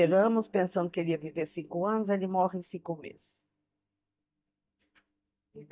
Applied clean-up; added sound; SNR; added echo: neural mask model DeepFilterNet 3.